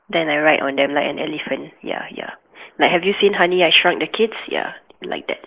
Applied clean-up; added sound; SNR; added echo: neural mask model Resemble Enhance denoiser.